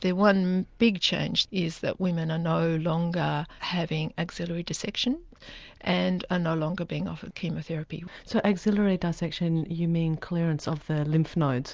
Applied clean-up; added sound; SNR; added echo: none; none; none; none.